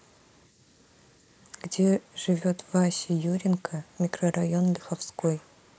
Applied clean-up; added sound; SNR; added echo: neural mask model Resemble Enhance denoiser.